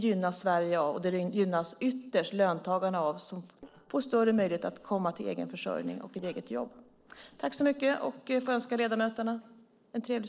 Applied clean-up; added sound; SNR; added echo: neural separator model SepFormer DNS4.